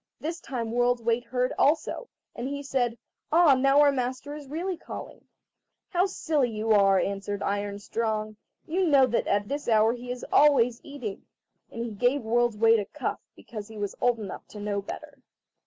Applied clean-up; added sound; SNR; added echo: none; none; none; none.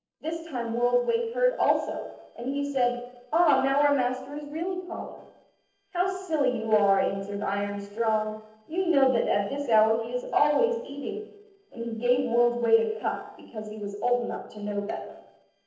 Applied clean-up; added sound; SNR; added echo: neural separator model SepFormer DNS4.